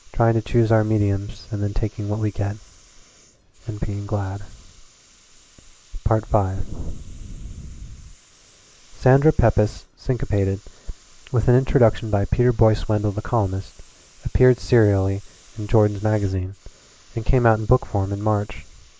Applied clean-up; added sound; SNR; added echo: neural mask model Resemble Enhance denoiser.